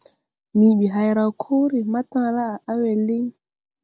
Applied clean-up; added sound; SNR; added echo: none; none; none; none.